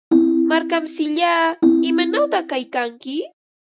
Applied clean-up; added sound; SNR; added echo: none; Ringtone; -3 dB; none.